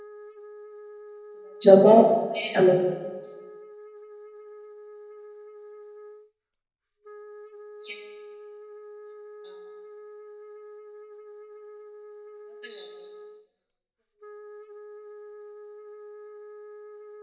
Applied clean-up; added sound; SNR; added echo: none; Wind instrument, woodwind instrument; 18 dB; reverberation time 0.9 s.